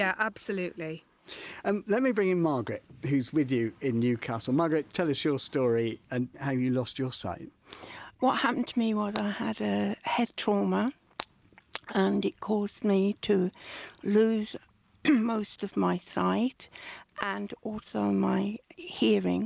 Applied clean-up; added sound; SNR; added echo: neural mask model Resemble Enhance denoiser.